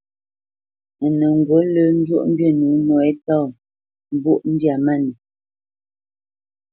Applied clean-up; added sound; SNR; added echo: none; none; none; none.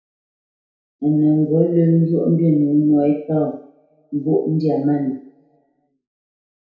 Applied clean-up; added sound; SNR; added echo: none; none; none; reverberation time 0.6 s.